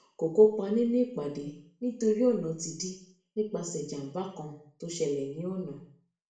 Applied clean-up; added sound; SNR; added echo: none; none; none; reverberation time 0.5 s.